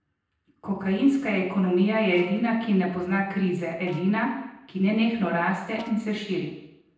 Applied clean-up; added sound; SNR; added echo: neural separator model SepFormer DNS4.